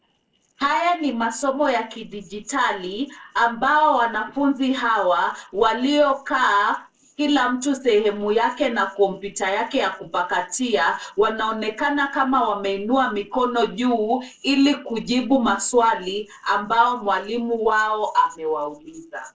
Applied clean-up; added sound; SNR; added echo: neural separator model SepFormer DNS4.